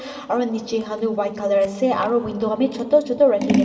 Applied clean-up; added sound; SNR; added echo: none; Scissors; 8 dB; reverberation time 2.3 s.